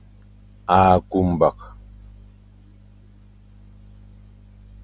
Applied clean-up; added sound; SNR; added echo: none; none; none; none.